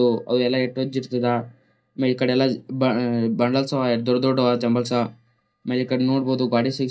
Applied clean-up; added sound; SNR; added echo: neural mask model DeepFilterNet 3.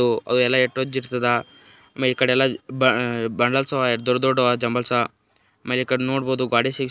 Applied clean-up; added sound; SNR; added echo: none; none; none; none.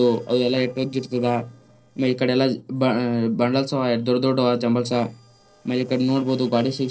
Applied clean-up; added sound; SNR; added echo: neural separator model SepFormer DNS4.